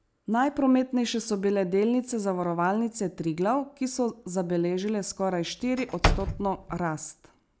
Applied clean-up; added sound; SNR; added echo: none; Slam / Wood; 3 dB; none.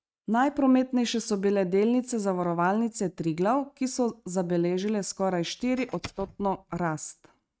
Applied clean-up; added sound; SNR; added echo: neural mask model RNNoise.